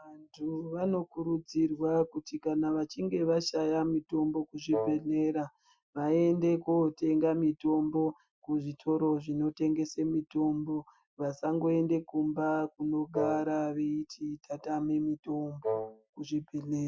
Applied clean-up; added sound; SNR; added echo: classical method Wiener filter.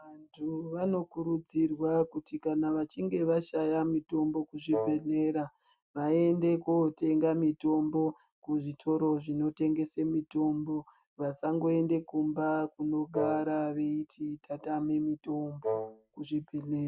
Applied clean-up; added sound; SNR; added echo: neural mask model RNNoise.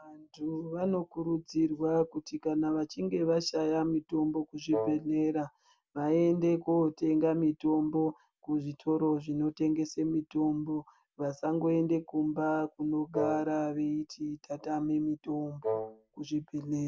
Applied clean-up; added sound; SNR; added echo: none; Wind instrument, woodwind instrument; 4 dB; none.